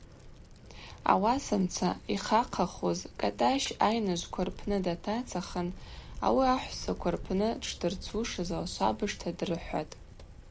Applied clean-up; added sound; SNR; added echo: none; Bicycle; 14 dB; none.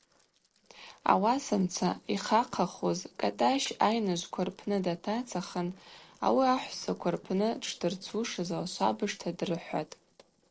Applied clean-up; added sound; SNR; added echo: neural separator model SepFormer DNS4.